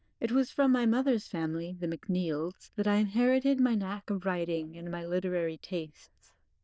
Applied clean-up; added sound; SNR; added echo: neural diffusion model UNIVERSE++.